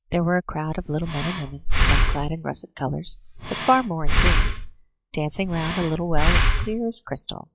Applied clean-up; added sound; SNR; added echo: classical method log-MMSE.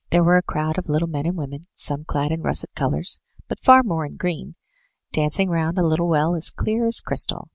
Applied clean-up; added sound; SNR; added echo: none; none; none; none.